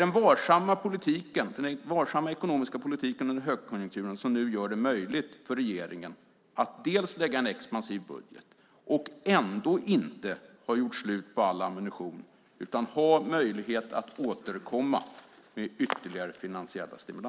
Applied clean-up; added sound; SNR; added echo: none; none; none; none.